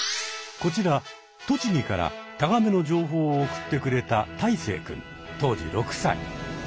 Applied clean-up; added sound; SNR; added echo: none; none; none; none.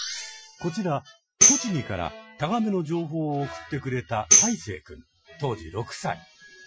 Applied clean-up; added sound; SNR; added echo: classical method Wiener filter.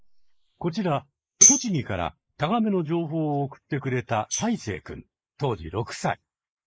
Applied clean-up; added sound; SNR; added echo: neural mask model Resemble Enhance denoiser.